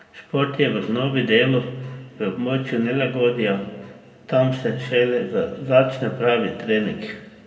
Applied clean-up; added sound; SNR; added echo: none; none; none; reverberation time 1.2 s.